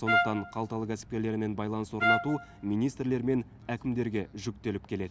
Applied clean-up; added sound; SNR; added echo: none; Trumpet; 0 dB; none.